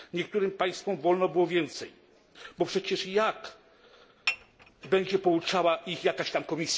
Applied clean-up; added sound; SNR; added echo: none; Dishes, pots, and pans / Chink, clink; 9 dB; none.